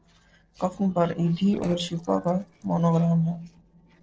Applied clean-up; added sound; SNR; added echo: neural separator model SepFormer DNS4.